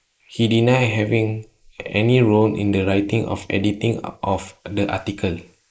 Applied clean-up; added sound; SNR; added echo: neural mask model Resemble Enhance denoiser.